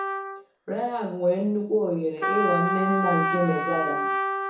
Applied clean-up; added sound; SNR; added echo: none; Trumpet; 2 dB; reverberation time 0.5 s.